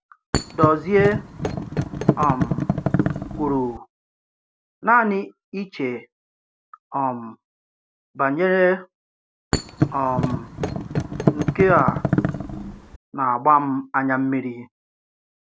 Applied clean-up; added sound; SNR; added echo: none; Thump, thud; 0 dB; none.